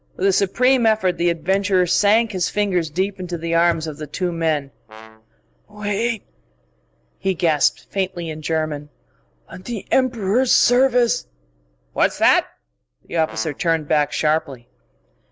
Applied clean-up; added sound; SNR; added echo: none; Brass instrument; 19 dB; none.